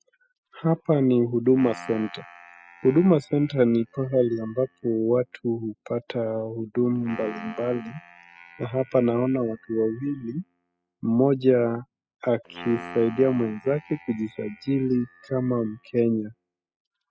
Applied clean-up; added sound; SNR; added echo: classical method spectral subtraction.